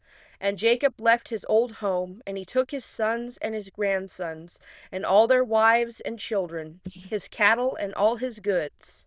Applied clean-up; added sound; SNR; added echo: neural diffusion model UNIVERSE++.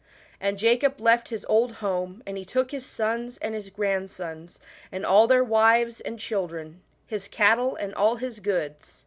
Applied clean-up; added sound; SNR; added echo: none; none; none; none.